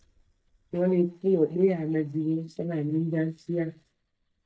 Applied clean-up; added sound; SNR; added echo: neural mask model DeepFilterNet 3.